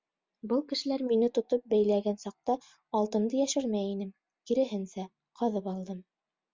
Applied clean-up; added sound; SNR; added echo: none; none; none; none.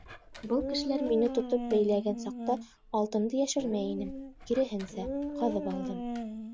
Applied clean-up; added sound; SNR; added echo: none; Dog; 6 dB; none.